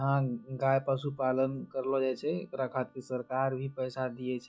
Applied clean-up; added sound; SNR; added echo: classical method log-MMSE.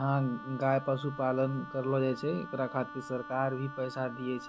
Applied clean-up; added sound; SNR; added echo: none; Wind instrument, woodwind instrument; 13 dB; none.